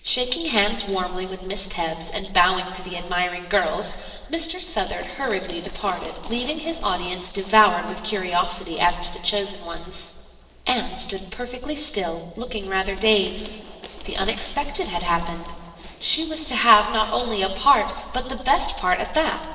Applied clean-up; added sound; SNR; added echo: neural separator model SepFormer DNS4.